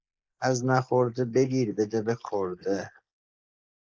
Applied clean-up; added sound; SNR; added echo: neural mask model Resemble Enhance denoiser.